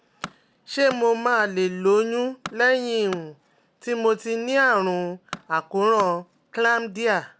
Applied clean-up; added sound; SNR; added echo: none; Tools; 20 dB; none.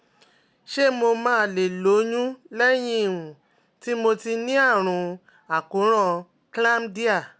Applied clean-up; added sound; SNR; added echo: none; none; none; none.